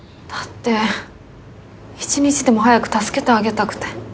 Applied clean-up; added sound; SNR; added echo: none; none; none; none.